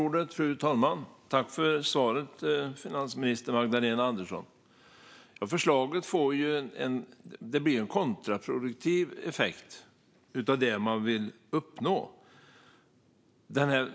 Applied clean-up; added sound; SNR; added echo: none; none; none; none.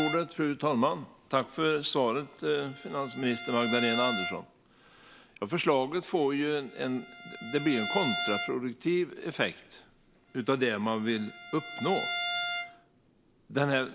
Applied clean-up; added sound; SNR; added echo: none; Bowed string instrument; 8 dB; none.